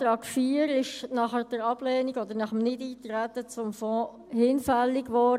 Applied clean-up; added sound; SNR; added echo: none; none; none; none.